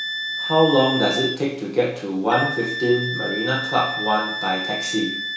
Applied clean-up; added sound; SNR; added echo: none; Wind instrument, woodwind instrument; 5 dB; reverberation time 0.6 s.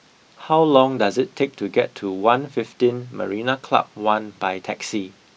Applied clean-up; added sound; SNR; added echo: none; none; none; none.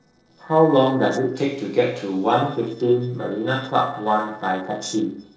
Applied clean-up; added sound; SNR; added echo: neural separator model SepFormer DNS4.